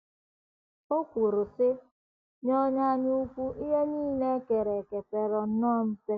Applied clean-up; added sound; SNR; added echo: none; none; none; none.